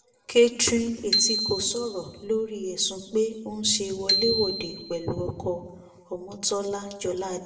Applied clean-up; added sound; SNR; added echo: none; Bicycle bell; 5 dB; reverberation time 1.0 s.